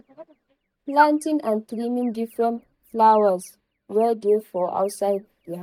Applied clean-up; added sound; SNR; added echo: neural mask model DeepFilterNet 3.